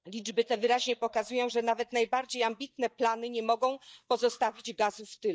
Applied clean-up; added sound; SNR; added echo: neural mask model DeepFilterNet 3.